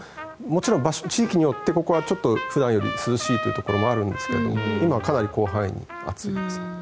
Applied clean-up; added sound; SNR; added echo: none; Trumpet; 11 dB; none.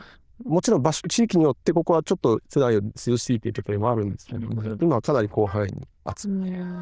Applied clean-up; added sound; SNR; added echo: neural diffusion model UNIVERSE++.